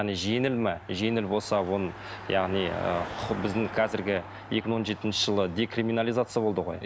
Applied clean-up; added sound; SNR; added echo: none; Car passing by; 14 dB; none.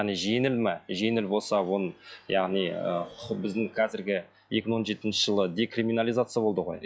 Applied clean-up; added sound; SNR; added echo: classical method log-MMSE.